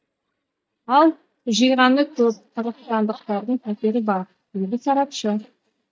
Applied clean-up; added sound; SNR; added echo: neural mask model DeepFilterNet 3.